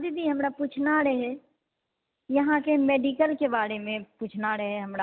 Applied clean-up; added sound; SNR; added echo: none; none; none; none.